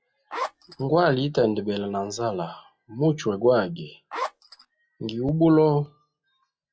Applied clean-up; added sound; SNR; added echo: classical method log-MMSE.